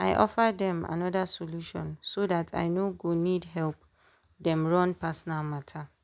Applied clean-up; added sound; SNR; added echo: none; none; none; none.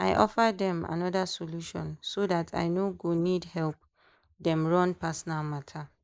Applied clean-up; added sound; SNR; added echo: neural mask model Resemble Enhance denoiser.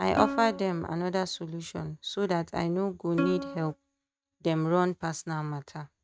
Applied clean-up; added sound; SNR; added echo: neural mask model RNNoise.